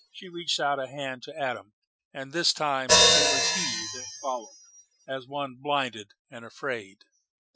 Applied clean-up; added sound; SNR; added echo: classical method Wiener filter.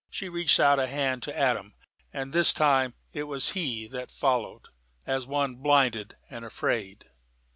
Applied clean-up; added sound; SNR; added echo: none; none; none; none.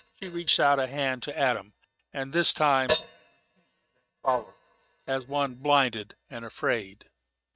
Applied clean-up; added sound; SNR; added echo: neural mask model RNNoise.